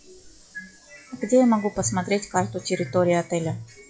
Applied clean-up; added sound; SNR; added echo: classical method log-MMSE.